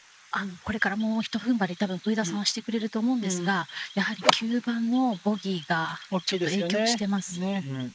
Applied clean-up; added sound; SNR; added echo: neural mask model Resemble Enhance denoiser.